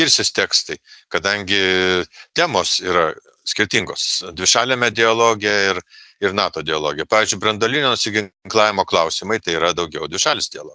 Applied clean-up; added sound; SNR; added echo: none; none; none; none.